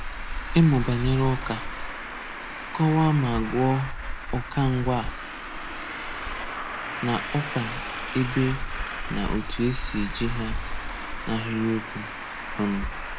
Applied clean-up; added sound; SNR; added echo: none; Traffic noise, roadway noise; 4 dB; none.